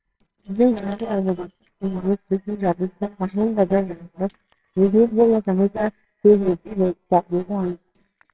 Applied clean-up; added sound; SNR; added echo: neural separator model SepFormer WHAMR!.